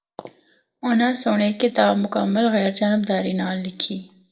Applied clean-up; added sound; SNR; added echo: none; none; none; reverberation time 0.5 s.